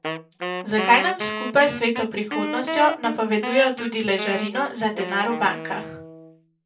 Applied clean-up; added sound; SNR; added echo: none; Wind instrument, woodwind instrument; 7 dB; reverberation time 0.2 s.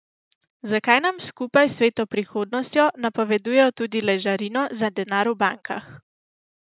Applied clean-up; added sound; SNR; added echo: none; none; none; none.